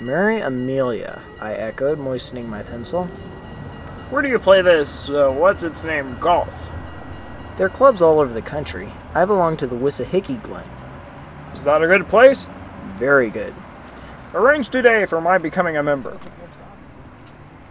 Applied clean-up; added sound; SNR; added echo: none; Motor vehicle (road); 17 dB; none.